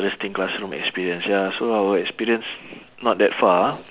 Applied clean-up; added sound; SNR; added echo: none; none; none; none.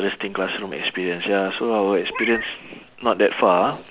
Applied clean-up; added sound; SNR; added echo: none; Meow; 10 dB; none.